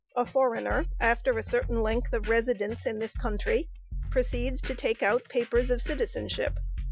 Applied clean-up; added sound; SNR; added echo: classical method Wiener filter.